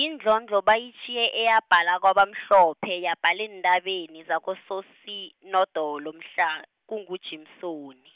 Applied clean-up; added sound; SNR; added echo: none; none; none; none.